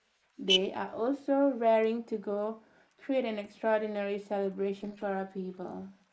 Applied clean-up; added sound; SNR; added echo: neural mask model Resemble Enhance denoiser.